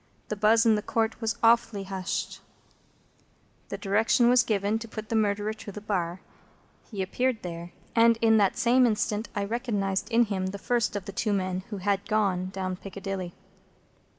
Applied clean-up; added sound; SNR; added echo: none; none; none; none.